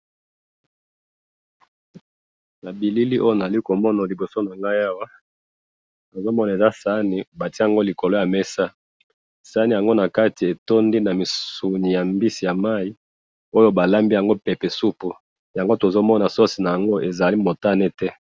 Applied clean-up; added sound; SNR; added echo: none; none; none; none.